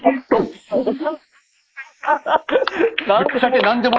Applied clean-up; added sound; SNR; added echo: neural mask model Resemble Enhance denoiser.